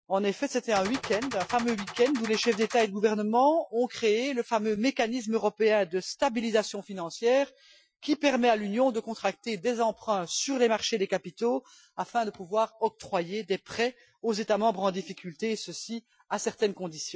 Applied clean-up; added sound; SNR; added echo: classical method Wiener filter.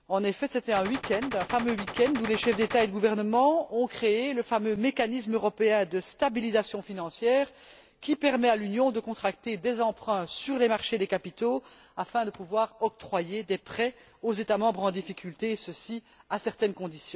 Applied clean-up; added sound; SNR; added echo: none; Gunshot, gunfire; 9 dB; none.